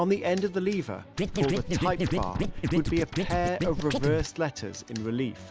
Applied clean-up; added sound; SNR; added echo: none; Scratching (performance technique); 0 dB; none.